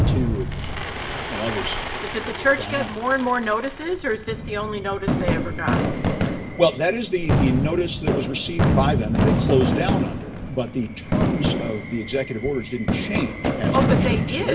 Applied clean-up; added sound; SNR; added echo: none; Fireworks; -1 dB; reverberation time 0.5 s.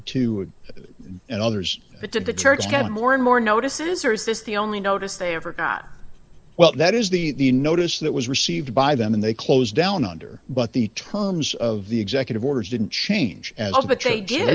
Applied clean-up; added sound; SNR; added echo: none; none; none; none.